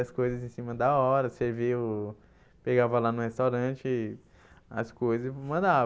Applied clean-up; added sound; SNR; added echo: none; none; none; none.